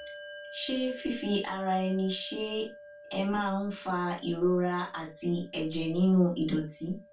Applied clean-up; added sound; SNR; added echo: none; Bell; 18 dB; reverberation time 0.2 s.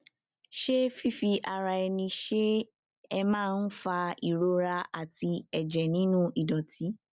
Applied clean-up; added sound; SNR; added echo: none; none; none; none.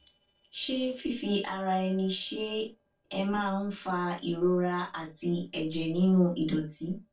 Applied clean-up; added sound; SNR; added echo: neural separator model SepFormer DNS4.